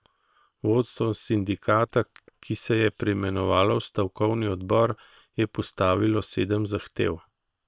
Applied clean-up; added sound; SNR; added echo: neural separator model SepFormer WHAM!.